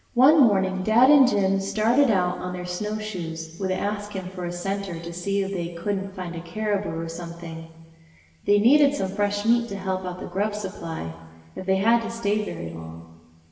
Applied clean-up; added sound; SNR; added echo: none; none; none; reverberation time 1.4 s.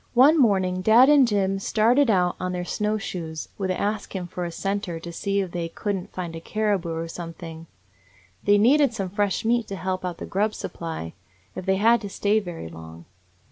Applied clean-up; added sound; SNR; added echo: none; none; none; none.